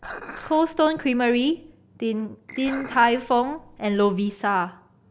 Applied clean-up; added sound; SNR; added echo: none; Dishes, pots, and pans + Keyboard (musical); 17 dB; none.